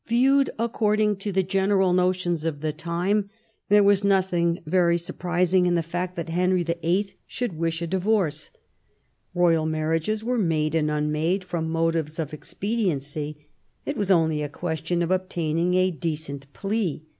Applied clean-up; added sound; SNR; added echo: none; none; none; none.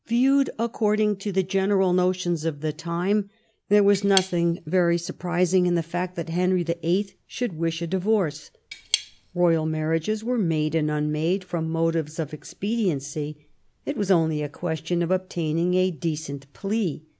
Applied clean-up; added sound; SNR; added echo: none; Cutlery, silverware / Tap; 9 dB; none.